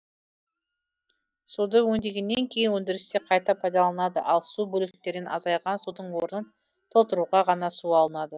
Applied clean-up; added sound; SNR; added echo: neural mask model DeepFilterNet 3.